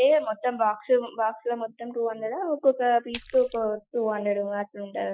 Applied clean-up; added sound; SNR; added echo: classical method Wiener filter.